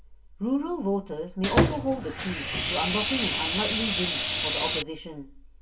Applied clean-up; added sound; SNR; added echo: none; Sawing; -3 dB; reverberation time 0.1 s.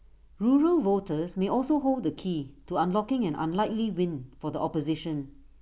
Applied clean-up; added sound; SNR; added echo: none; none; none; none.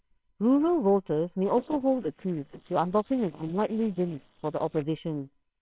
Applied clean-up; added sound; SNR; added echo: neural separator model SepFormer WHAMR!.